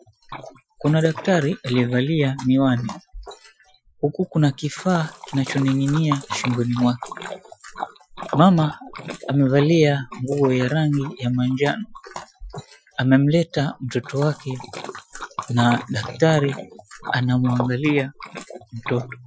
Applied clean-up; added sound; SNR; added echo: classical method Wiener filter.